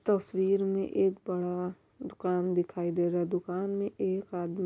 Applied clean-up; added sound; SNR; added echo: none; none; none; none.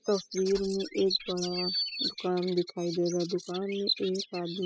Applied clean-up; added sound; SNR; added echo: classical method spectral subtraction.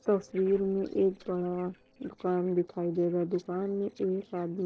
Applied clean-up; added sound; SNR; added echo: neural separator model SepFormer DNS4.